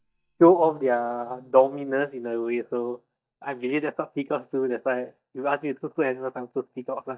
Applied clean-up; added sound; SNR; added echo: neural mask model DeepFilterNet 3.